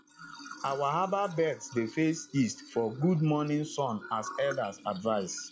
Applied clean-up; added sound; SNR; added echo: classical method log-MMSE.